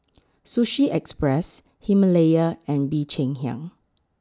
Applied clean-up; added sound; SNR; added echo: none; none; none; none.